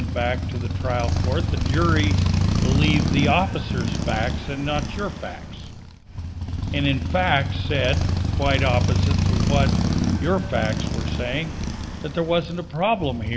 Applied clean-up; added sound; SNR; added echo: none; Motorcycle; -3 dB; none.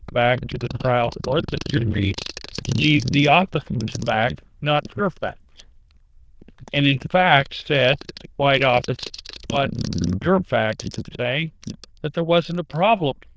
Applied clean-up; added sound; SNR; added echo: neural diffusion model UNIVERSE++.